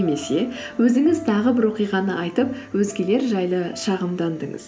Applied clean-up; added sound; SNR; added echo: none; none; none; none.